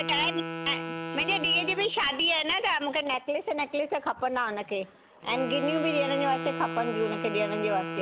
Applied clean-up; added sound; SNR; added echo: none; Wind instrument, woodwind instrument; 8 dB; none.